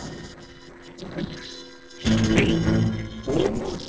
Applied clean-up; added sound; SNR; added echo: neural separator model SepFormer DNS4.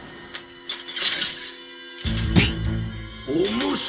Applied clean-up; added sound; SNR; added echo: none; Thump, thud; -4 dB; reverberation time 1.6 s.